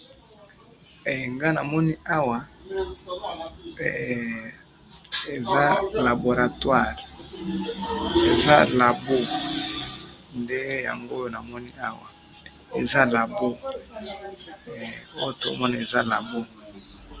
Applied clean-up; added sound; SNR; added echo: none; none; none; none.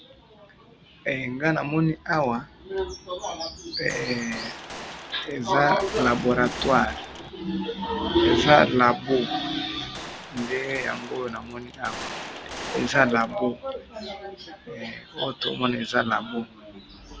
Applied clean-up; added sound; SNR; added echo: none; Gunshot, gunfire; 11 dB; none.